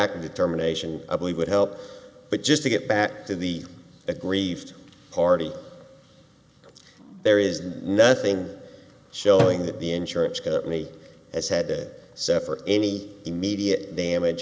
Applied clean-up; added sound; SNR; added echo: none; Drum; 8 dB; none.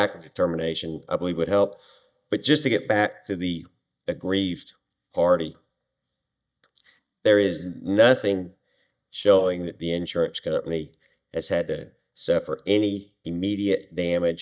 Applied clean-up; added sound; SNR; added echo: neural mask model DeepFilterNet 3.